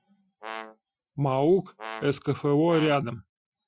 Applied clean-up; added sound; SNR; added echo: classical method Wiener filter.